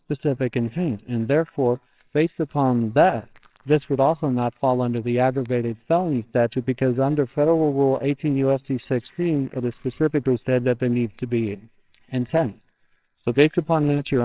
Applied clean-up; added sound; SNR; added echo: neural separator model SepFormer WHAMR!.